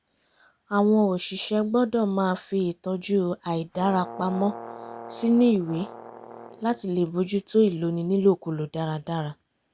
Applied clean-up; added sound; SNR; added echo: none; Brass instrument; 15 dB; none.